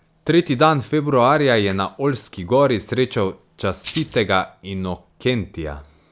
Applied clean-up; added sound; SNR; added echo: none; Rattle (instrument); 15 dB; none.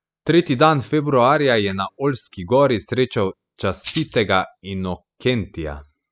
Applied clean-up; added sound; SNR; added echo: classical method spectral subtraction.